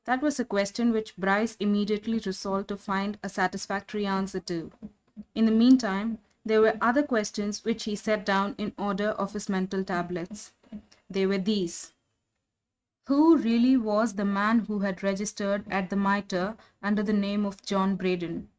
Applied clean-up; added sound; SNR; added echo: neural mask model RNNoise.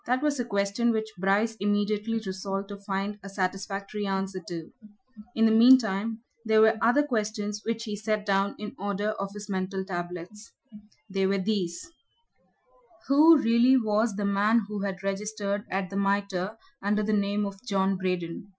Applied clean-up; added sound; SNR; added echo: classical method Wiener filter.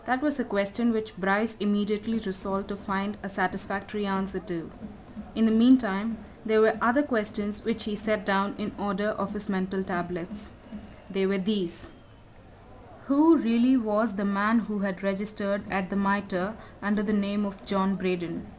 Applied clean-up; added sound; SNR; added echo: none; Crowd; 18 dB; none.